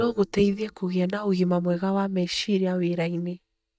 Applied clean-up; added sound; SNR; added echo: neural mask model DeepFilterNet 3.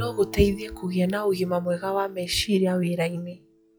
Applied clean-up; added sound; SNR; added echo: classical method log-MMSE.